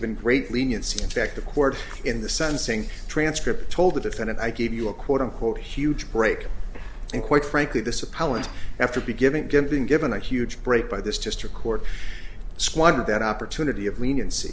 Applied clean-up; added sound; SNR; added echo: none; Wind instrument, woodwind instrument; 17 dB; none.